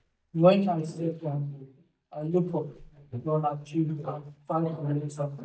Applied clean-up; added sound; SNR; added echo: neural mask model DeepFilterNet 3.